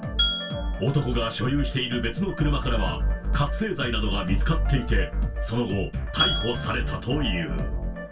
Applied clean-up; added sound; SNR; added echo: none; Glass; 6 dB; reverberation time 0.1 s.